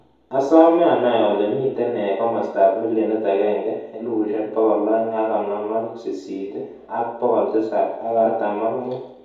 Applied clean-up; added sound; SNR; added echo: none; none; none; reverberation time 2.0 s.